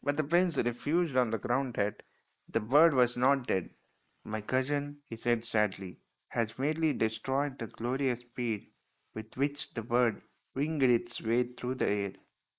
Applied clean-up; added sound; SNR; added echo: neural mask model Resemble Enhance denoiser.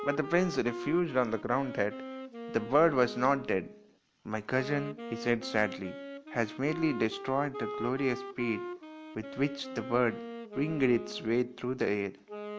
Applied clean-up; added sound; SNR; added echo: none; Wind instrument, woodwind instrument; 10 dB; none.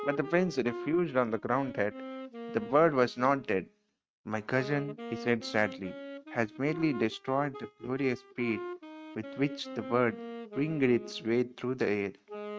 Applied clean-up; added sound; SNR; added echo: neural mask model RNNoise.